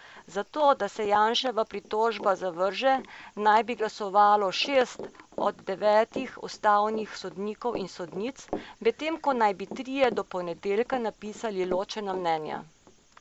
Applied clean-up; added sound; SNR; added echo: neural mask model Resemble Enhance denoiser.